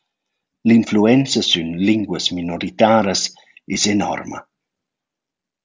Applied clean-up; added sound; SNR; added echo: none; none; none; none.